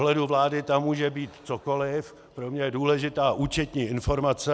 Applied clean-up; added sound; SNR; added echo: none; none; none; none.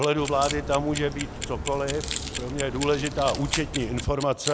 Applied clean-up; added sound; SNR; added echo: none; Clock + Crack; 6 dB; none.